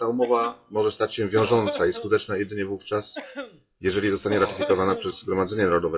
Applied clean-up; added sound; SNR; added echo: classical method WPE with log-MMSE.